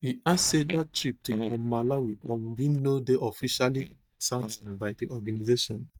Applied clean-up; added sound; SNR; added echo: neural mask model DeepFilterNet 3.